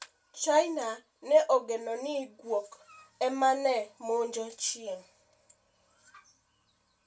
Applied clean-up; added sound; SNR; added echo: none; none; none; reverberation time 0.1 s.